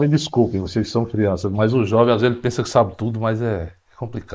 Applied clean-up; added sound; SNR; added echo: neural mask model Resemble Enhance denoiser.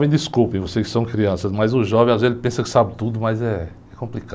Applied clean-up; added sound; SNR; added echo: none; none; none; none.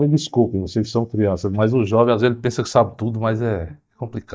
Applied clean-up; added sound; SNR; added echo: neural mask model DeepFilterNet 3.